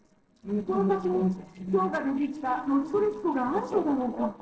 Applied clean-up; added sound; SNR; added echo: neural separator model SepFormer DNS4.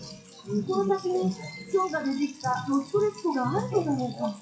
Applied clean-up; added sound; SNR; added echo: classical method WPE with log-MMSE.